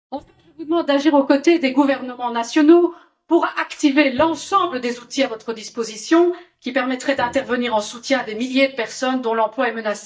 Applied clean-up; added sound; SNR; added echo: neural mask model DeepFilterNet 3.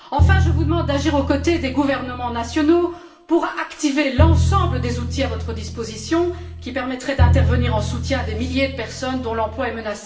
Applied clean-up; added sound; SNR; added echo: none; Bowed string instrument; -1 dB; reverberation time 0.7 s.